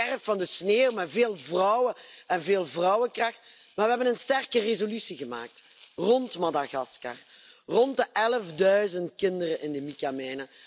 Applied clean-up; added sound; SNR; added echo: none; Rattle (instrument); 15 dB; none.